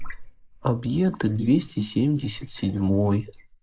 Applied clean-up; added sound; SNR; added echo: neural mask model Resemble Enhance denoiser.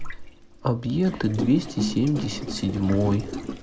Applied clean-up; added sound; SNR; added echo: none; Gurgling; 7 dB; none.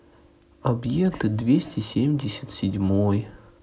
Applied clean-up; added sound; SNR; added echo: none; none; none; none.